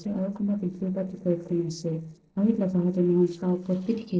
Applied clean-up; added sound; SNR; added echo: neural separator model SepFormer DNS4.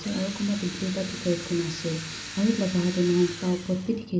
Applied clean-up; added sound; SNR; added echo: none; Drill; 12 dB; none.